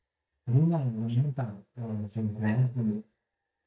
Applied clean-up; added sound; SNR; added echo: neural mask model DeepFilterNet 3.